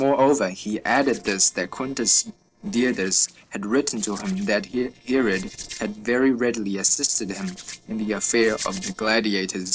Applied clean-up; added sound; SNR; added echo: neural separator model SepFormer DNS4.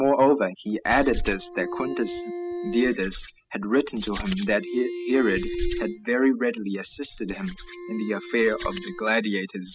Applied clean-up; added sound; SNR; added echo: classical method spectral subtraction.